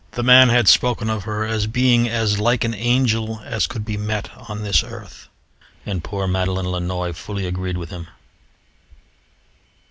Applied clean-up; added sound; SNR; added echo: none; none; none; none.